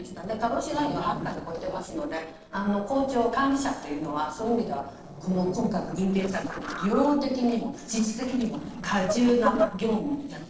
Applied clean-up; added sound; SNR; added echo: neural separator model SepFormer DNS4.